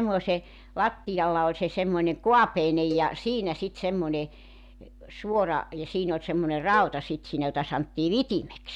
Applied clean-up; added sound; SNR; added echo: none; Cowbell; 16 dB; none.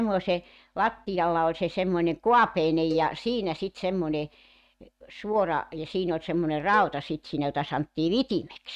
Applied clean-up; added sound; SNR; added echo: neural mask model RNNoise.